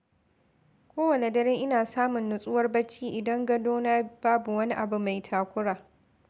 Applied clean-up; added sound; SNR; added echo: none; none; none; none.